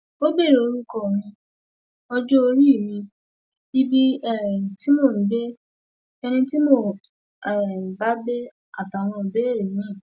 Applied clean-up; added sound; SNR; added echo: none; none; none; none.